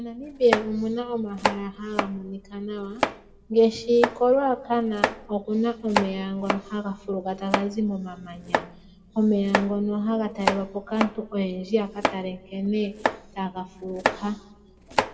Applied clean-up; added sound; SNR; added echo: none; Domestic sounds, home sounds; 5 dB; reverberation time 0.9 s.